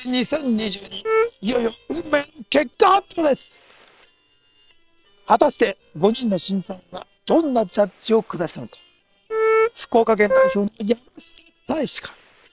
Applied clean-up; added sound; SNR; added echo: neural separator model SepFormer WHAM!.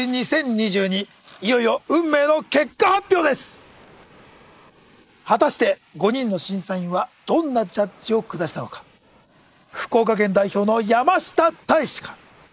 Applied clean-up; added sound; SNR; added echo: neural mask model Resemble Enhance denoiser.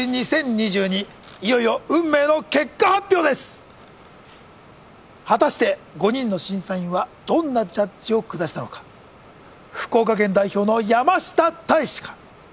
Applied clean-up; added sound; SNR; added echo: none; none; none; none.